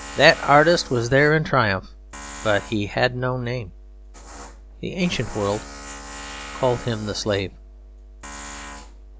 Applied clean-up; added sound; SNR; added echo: none; Tools; 15 dB; none.